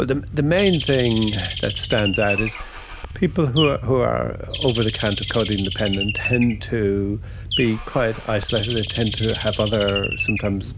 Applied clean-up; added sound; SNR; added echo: none; Bird + Engine starting / Car; 6 dB; none.